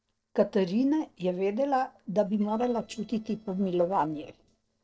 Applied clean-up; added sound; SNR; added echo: neural separator model SepFormer DNS4.